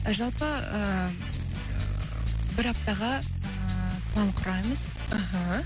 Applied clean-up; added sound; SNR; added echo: none; none; none; none.